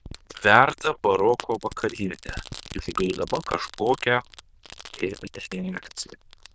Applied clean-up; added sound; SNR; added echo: neural diffusion model UNIVERSE++.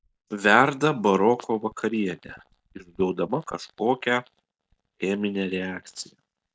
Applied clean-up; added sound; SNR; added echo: neural mask model DeepFilterNet 3.